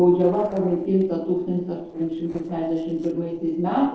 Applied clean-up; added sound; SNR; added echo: neural separator model SepFormer DNS4.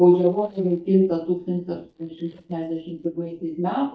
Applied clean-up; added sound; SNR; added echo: neural mask model DeepFilterNet 3.